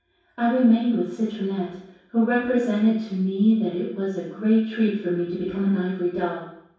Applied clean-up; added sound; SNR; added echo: none; none; none; reverberation time 0.7 s.